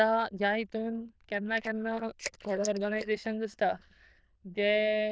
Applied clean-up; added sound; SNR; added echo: neural diffusion model UNIVERSE++.